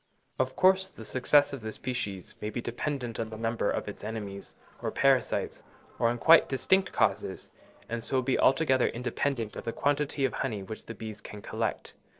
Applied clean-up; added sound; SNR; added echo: neural separator model SepFormer DNS4.